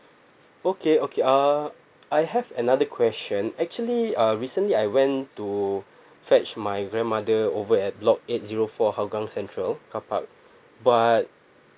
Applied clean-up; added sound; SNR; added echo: none; none; none; none.